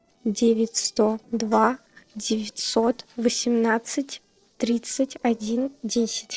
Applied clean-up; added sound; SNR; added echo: neural separator model SepFormer DNS4.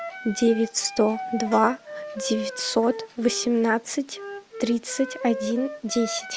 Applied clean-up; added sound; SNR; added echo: none; Wind instrument, woodwind instrument; 11 dB; none.